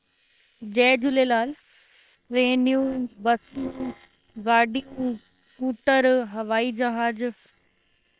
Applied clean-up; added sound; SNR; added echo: neural separator model SepFormer WHAM!.